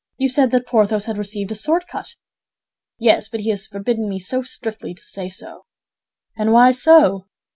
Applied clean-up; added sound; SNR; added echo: none; none; none; none.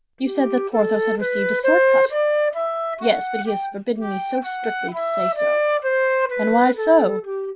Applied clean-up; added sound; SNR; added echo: none; Wind instrument, woodwind instrument; -2 dB; none.